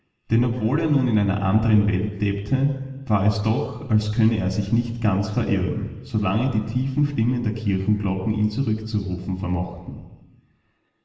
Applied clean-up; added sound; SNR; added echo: none; none; none; reverberation time 1.2 s.